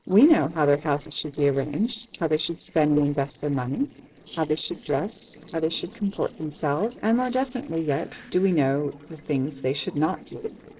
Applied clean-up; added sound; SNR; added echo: neural separator model SepFormer DNS4.